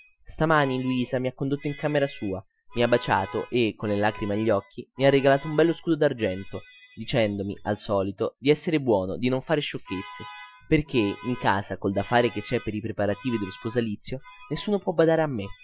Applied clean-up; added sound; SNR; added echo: classical method Wiener filter.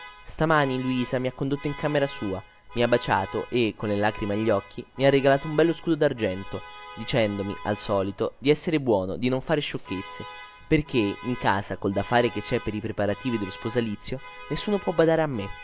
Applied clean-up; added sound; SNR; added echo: none; Alarm; 18 dB; none.